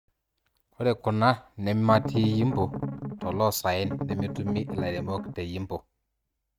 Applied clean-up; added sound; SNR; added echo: neural mask model RNNoise.